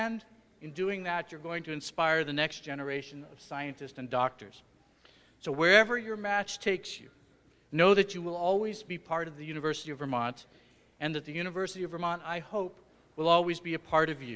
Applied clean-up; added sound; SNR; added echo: none; none; none; none.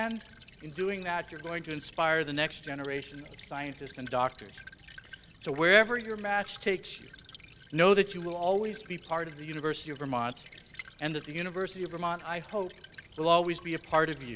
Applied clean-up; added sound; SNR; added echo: none; Stream / Trickle, dribble; 18 dB; none.